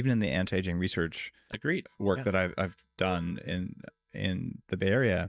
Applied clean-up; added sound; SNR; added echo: neural mask model DeepFilterNet 3.